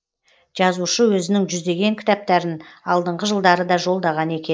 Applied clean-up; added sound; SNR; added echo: neural mask model Resemble Enhance denoiser.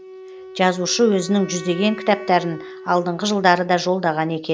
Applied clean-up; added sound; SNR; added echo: none; Wind instrument, woodwind instrument; 16 dB; none.